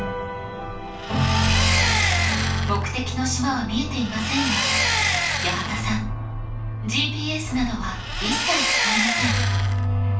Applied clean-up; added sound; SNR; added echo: none; Engine; 1 dB; reverberation time 0.3 s.